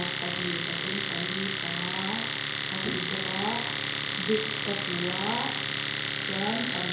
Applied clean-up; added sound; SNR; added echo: none; Domestic sounds, home sounds; -4 dB; reverberation time 2.2 s.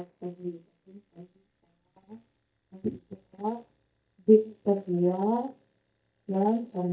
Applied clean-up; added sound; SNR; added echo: neural mask model DeepFilterNet 3.